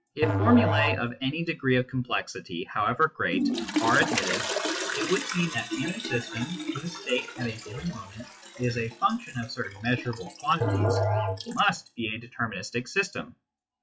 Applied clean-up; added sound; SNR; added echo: classical method log-MMSE.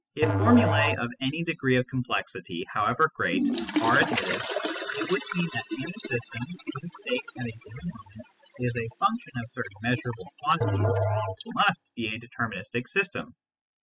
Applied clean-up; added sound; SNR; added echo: classical method spectral subtraction.